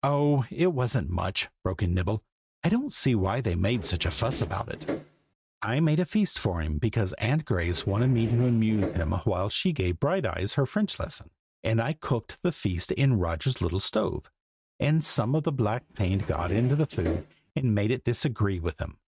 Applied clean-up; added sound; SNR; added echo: neural mask model RNNoise.